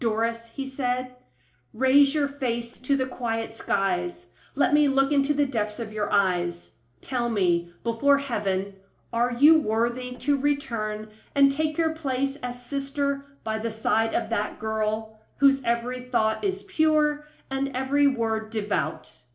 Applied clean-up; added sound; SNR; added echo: neural separator model SepFormer DNS4.